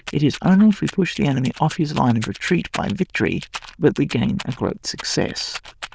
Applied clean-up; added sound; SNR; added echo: neural diffusion model UNIVERSE++.